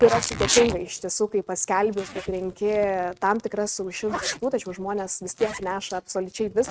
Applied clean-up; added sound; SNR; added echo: neural mask model RNNoise.